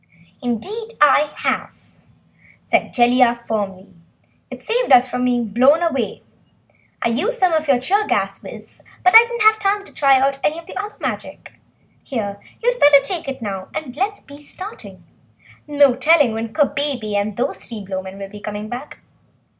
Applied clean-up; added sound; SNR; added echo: none; none; none; none.